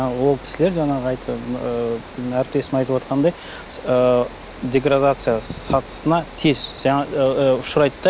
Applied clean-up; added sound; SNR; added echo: none; Water; 17 dB; none.